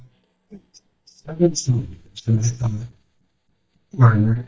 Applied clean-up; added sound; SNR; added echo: neural mask model DeepFilterNet 3.